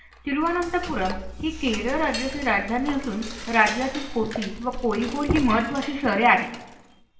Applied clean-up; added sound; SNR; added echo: none; Cutlery, silverware / Dishes, pots, and pans; 10 dB; reverberation time 0.7 s.